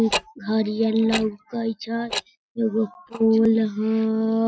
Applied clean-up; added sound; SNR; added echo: neural mask model RNNoise.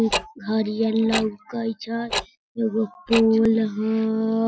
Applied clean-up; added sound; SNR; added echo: none; Tick-tock; 10 dB; none.